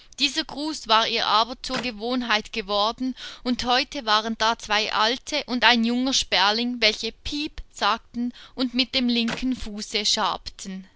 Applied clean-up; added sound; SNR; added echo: none; Clapping; 15 dB; none.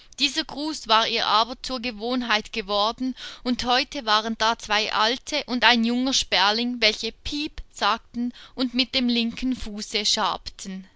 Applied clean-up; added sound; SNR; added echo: none; none; none; none.